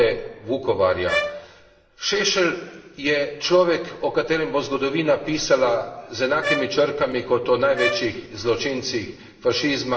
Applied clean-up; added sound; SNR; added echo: none; Bowed string instrument; 7 dB; reverberation time 1.0 s.